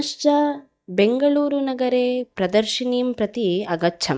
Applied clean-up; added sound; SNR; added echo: neural mask model DeepFilterNet 3.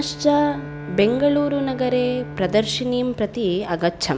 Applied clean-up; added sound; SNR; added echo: none; Bowed string instrument; 14 dB; none.